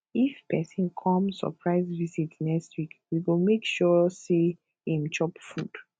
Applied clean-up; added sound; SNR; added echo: none; none; none; none.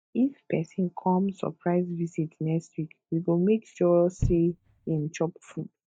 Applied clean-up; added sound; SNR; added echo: neural mask model DeepFilterNet 3.